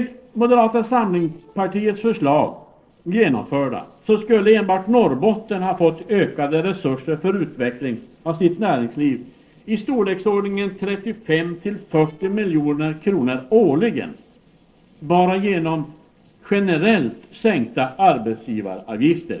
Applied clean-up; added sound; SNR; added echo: neural separator model SepFormer DNS4.